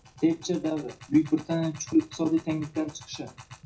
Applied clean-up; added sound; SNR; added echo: classical method WPE with log-MMSE.